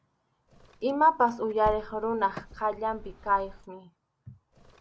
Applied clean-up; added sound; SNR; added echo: none; Car; 18 dB; none.